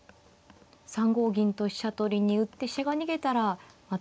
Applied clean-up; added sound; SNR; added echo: none; none; none; none.